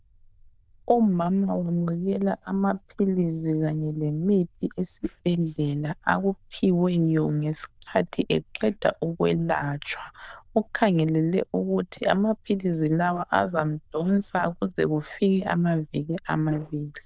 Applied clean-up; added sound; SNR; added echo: neural diffusion model UNIVERSE++.